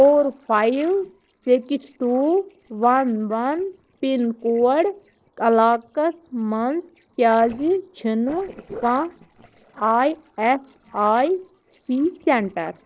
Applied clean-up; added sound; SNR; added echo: neural separator model SepFormer DNS4.